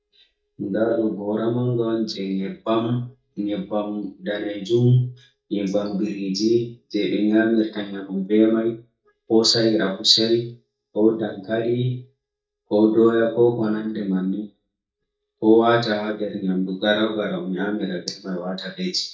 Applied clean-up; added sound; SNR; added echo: neural mask model DeepFilterNet 3.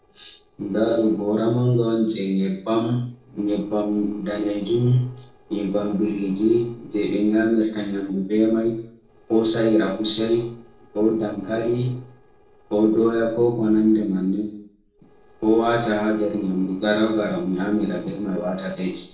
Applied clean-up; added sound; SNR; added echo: neural separator model SepFormer DNS4.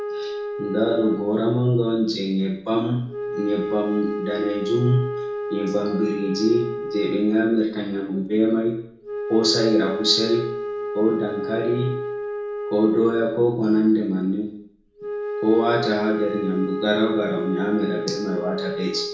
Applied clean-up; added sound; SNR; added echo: none; Wind instrument, woodwind instrument; 7 dB; reverberation time 0.5 s.